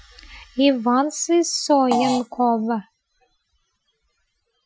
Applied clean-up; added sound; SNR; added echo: classical method Wiener filter.